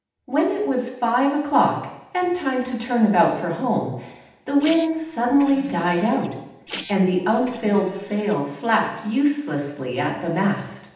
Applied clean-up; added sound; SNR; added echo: none; Printer; 16 dB; reverberation time 0.8 s.